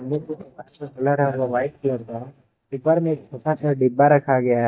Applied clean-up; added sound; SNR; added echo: neural mask model DeepFilterNet 3.